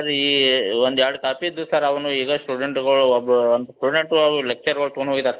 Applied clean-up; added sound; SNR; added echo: neural mask model Resemble Enhance denoiser.